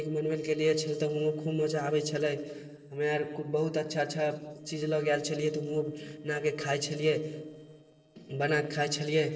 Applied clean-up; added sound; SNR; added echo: neural separator model SepFormer DNS4.